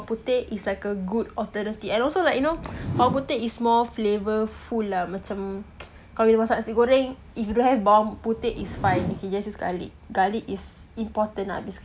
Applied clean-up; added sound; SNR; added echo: none; Whoosh, swoosh, swish; 10 dB; none.